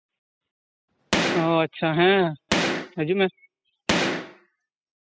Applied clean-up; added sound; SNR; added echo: classical method spectral subtraction.